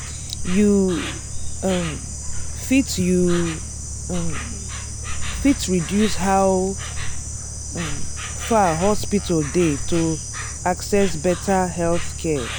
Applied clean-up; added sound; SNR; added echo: none; Insect; 4 dB; none.